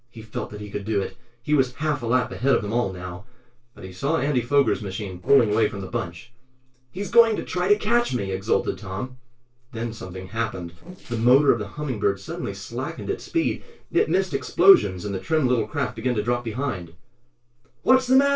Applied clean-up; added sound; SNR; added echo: neural separator model SepFormer DNS4.